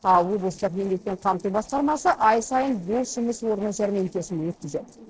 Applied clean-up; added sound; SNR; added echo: neural separator model SepFormer DNS4.